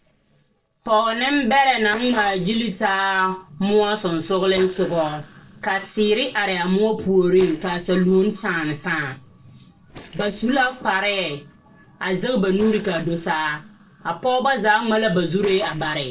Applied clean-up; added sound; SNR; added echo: neural separator model SepFormer DNS4.